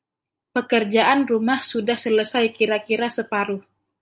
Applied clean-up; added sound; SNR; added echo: none; none; none; none.